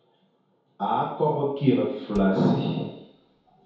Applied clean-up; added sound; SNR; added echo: none; Cupboard open or close; 19 dB; reverberation time 0.9 s.